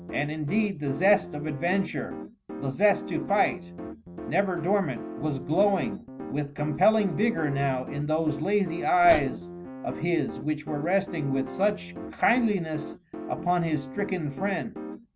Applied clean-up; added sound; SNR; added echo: none; Piano + Dog; 11 dB; none.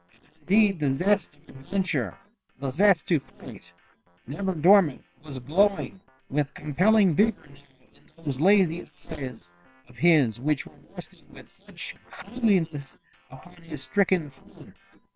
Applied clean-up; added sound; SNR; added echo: neural separator model SepFormer WHAM!.